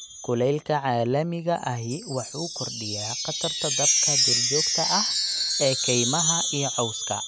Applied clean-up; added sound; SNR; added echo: none; Wind chime; -1 dB; none.